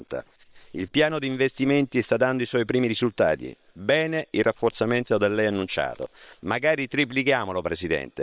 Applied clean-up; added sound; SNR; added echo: neural separator model SepFormer WHAM!.